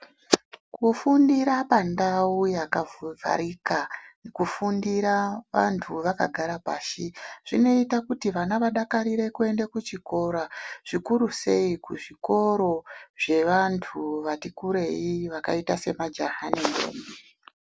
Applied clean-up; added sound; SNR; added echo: none; none; none; none.